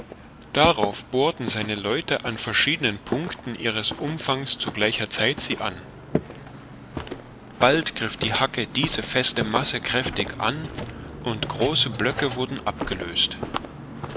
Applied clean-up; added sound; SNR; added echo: none; Walk, footsteps; 8 dB; none.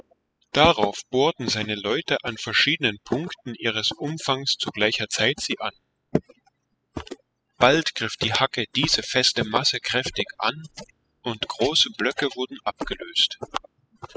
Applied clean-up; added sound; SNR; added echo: classical method spectral subtraction.